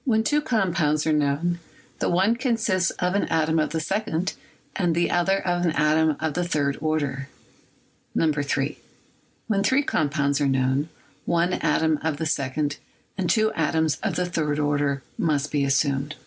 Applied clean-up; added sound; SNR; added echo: none; none; none; none.